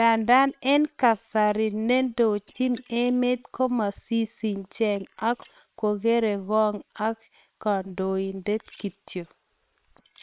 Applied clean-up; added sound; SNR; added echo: neural separator model SepFormer WHAM!.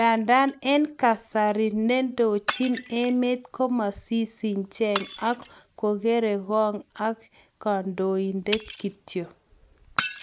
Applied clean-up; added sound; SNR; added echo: none; Shatter; 14 dB; none.